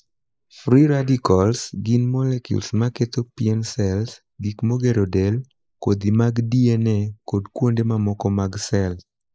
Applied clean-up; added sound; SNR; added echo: neural mask model Resemble Enhance denoiser.